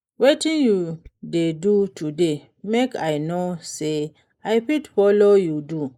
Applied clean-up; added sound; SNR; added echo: neural mask model Resemble Enhance denoiser.